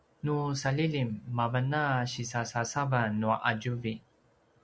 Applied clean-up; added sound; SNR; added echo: none; none; none; none.